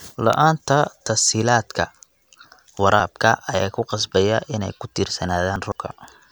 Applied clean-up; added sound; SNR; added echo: none; none; none; none.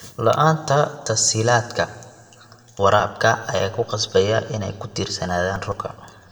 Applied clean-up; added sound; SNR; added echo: none; none; none; reverberation time 1.3 s.